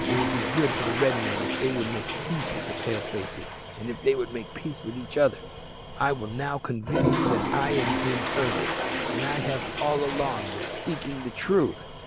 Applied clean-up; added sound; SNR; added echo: none; Toilet flush; 1 dB; none.